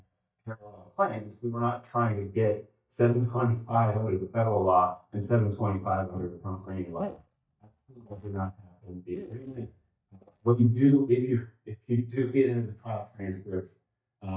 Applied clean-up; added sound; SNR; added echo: neural mask model DeepFilterNet 3.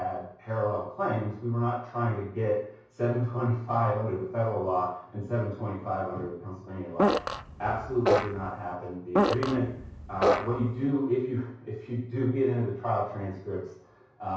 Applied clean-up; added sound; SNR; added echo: none; Fart; -2 dB; reverberation time 0.6 s.